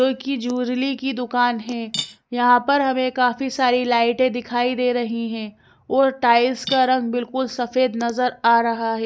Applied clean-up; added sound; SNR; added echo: neural mask model Resemble Enhance denoiser.